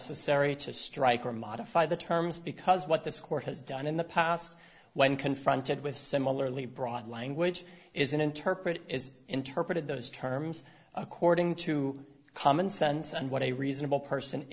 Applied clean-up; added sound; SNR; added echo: none; none; none; none.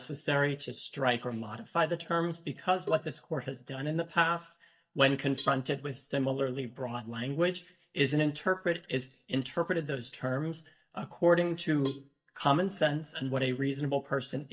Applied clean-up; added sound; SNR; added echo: neural mask model DeepFilterNet 3.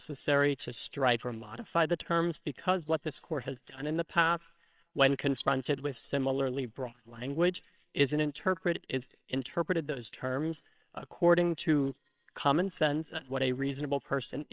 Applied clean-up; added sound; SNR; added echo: neural separator model SepFormer WHAMR!.